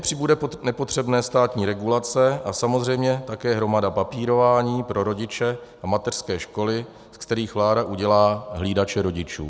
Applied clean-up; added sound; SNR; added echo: none; none; none; none.